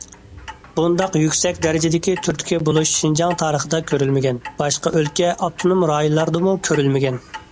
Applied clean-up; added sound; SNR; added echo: none; Clock; 19 dB; none.